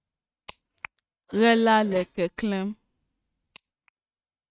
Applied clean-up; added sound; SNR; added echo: neural mask model RNNoise.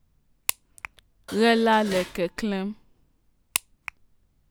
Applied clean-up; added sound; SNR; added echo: none; Dishes, pots, and pans; 13 dB; none.